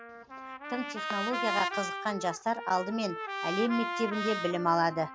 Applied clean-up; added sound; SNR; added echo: none; Trumpet; 5 dB; none.